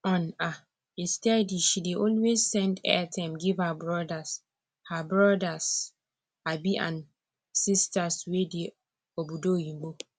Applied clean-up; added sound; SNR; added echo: none; none; none; none.